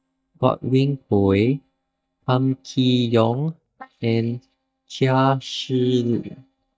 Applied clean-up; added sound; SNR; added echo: neural mask model DeepFilterNet 3.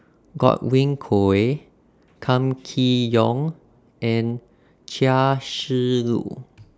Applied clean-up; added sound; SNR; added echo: none; none; none; none.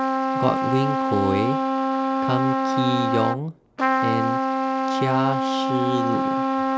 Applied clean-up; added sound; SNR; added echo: none; Trumpet; -4 dB; none.